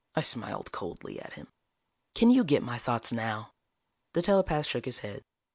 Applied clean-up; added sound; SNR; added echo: none; none; none; none.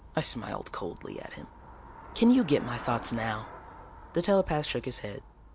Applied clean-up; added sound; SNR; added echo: none; Traffic noise, roadway noise / Bicycle; 15 dB; none.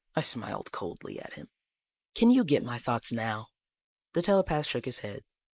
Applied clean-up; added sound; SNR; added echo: neural mask model Resemble Enhance denoiser.